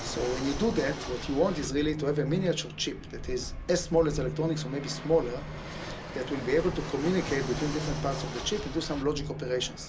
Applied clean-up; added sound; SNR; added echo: none; Fixed-wing aircraft, airplane; 8 dB; reverberation time 0.2 s.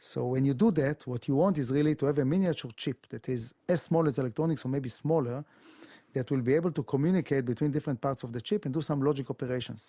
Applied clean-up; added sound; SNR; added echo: none; none; none; none.